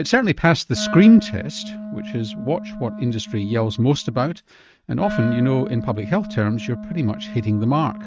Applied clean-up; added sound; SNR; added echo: neural mask model RNNoise.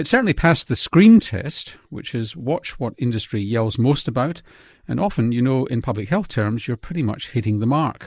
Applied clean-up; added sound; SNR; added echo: neural mask model Resemble Enhance denoiser.